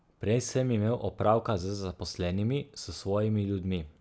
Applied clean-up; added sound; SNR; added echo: none; none; none; none.